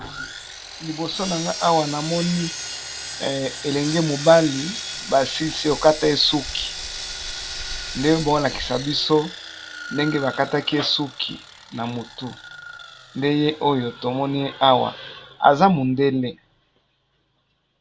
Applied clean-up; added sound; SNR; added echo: none; Sawing; 11 dB; none.